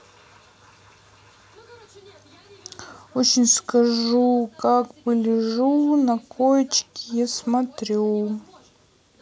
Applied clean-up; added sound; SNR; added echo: none; none; none; none.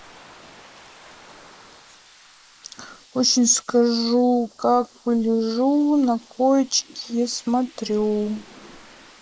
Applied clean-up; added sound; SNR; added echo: neural mask model Resemble Enhance denoiser.